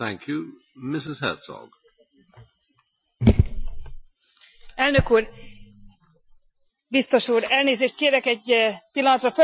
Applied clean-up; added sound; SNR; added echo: classical method Wiener filter.